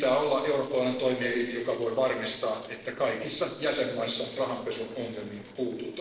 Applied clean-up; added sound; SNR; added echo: neural separator model SepFormer DNS4.